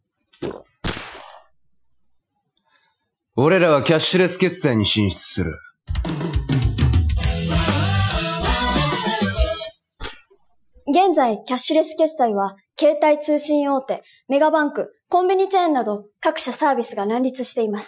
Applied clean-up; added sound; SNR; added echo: classical method Wiener filter.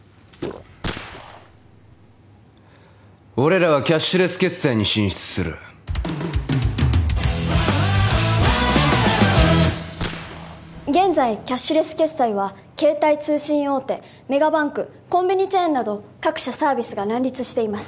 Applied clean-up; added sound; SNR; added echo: none; Gunshot, gunfire; 14 dB; none.